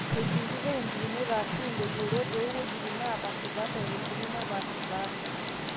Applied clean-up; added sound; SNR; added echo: none; Tick; -2 dB; none.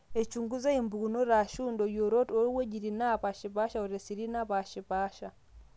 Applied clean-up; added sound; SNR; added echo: none; none; none; none.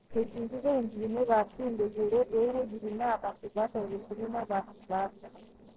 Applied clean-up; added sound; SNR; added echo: neural separator model SepFormer DNS4.